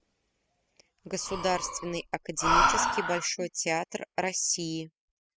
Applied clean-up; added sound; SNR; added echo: classical method spectral subtraction.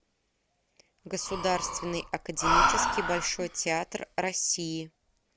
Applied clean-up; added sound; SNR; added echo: none; Breathing; -2 dB; none.